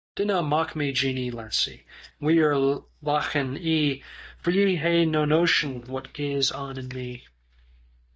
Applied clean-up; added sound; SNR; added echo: neural mask model DeepFilterNet 3.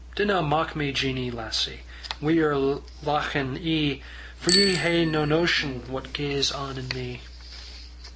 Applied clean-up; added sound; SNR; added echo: none; Bicycle bell; 8 dB; none.